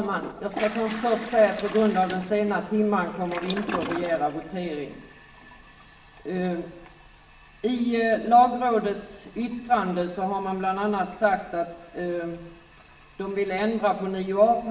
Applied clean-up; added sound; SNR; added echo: none; Toilet flush; 15 dB; reverberation time 0.8 s.